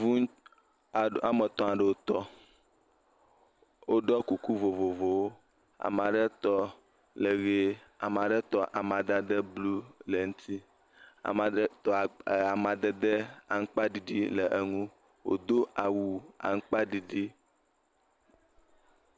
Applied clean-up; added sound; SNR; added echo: none; none; none; none.